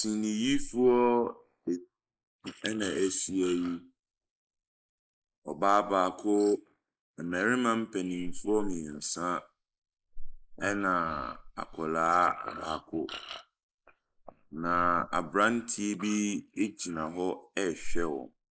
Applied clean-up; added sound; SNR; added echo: neural mask model Resemble Enhance denoiser.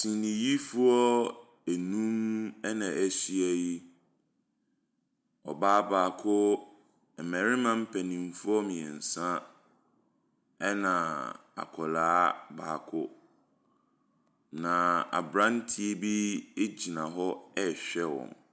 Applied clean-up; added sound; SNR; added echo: none; none; none; none.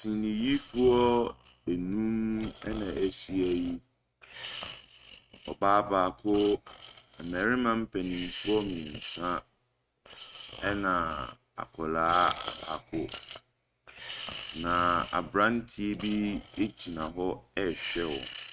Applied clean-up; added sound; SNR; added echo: neural mask model RNNoise.